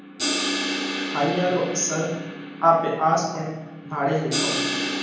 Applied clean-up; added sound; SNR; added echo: none; Crash cymbal; 4 dB; reverberation time 0.9 s.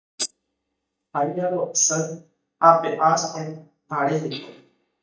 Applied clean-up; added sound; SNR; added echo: neural mask model DeepFilterNet 3.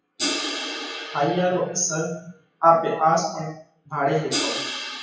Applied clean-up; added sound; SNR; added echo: classical method WPE with log-MMSE.